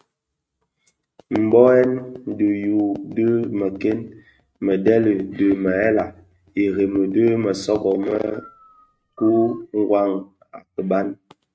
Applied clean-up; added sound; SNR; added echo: neural mask model RNNoise.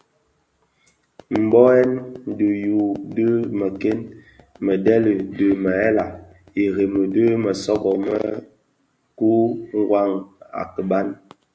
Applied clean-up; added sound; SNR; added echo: none; none; none; none.